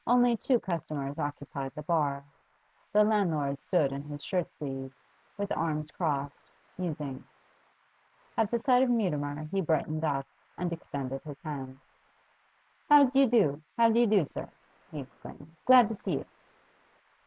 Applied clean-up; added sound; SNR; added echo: neural mask model Resemble Enhance denoiser.